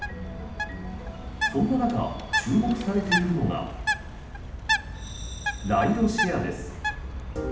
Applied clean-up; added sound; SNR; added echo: none; Bird; 3 dB; reverberation time 0.8 s.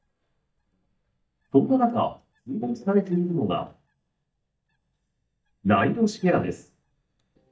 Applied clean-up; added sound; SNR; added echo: neural mask model DeepFilterNet 3.